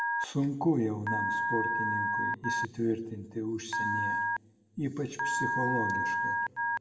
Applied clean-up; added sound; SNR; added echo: none; Telephone; -2 dB; reverberation time 1.0 s.